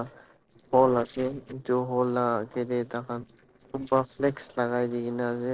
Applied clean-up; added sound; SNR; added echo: neural separator model SepFormer DNS4.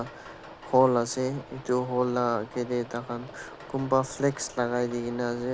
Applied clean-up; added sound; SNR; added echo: none; none; none; none.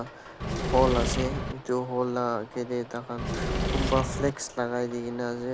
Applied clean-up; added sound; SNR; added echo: none; Engine / Mechanisms; -1 dB; none.